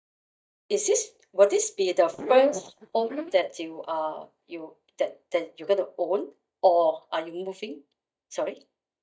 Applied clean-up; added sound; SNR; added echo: neural mask model DeepFilterNet 3.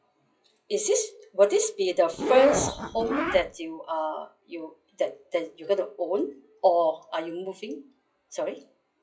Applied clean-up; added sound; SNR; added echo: classical method WPE with log-MMSE.